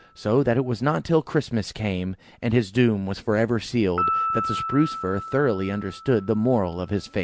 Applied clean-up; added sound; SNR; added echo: none; Piano; 10 dB; none.